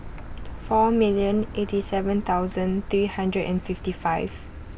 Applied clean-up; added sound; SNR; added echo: none; Car; 11 dB; none.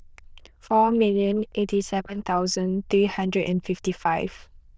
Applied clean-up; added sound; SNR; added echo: neural diffusion model UNIVERSE++.